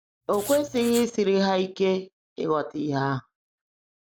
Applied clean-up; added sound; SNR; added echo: none; Writing; 13 dB; none.